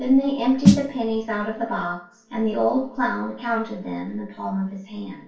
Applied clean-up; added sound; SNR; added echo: none; Snare drum; -1 dB; reverberation time 0.3 s.